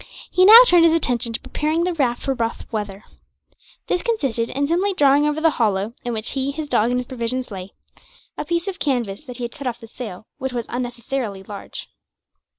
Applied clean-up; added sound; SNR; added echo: neural mask model Resemble Enhance denoiser.